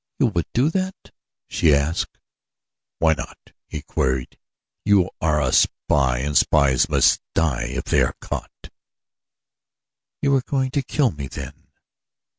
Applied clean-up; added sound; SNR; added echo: none; none; none; none.